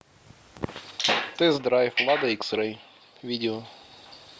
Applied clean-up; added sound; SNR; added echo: none; none; none; none.